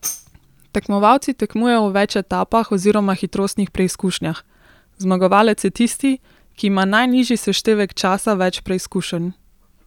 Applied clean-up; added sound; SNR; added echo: none; Tambourine; 15 dB; none.